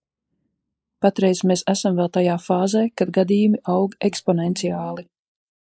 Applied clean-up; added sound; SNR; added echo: neural mask model Resemble Enhance denoiser.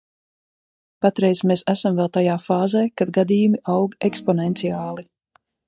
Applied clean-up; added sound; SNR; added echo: neural mask model DeepFilterNet 3.